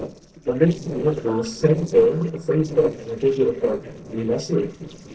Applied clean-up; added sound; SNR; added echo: neural separator model SepFormer DNS4.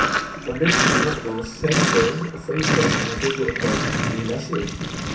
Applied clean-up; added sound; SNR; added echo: none; Sink (filling or washing); -2 dB; reverberation time 0.3 s.